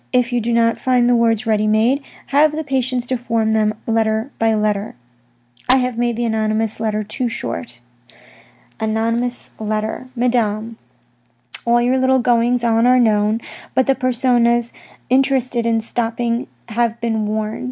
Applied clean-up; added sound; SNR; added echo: none; none; none; none.